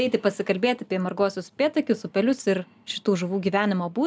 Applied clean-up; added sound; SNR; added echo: none; none; none; none.